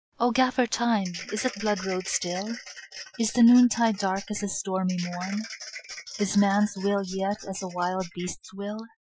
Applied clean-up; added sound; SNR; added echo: classical method Wiener filter.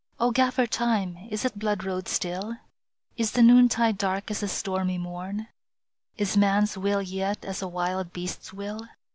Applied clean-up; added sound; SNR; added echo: none; none; none; none.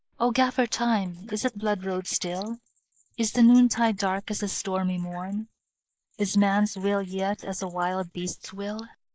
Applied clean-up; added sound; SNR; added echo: neural mask model Resemble Enhance denoiser.